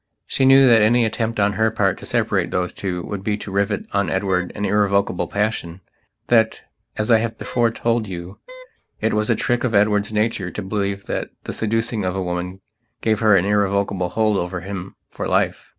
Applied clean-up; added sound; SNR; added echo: none; Wind instrument, woodwind instrument; 20 dB; none.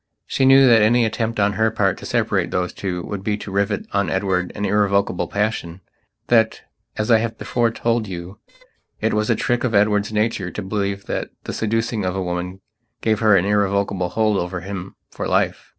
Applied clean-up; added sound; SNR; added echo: neural separator model SepFormer DNS4.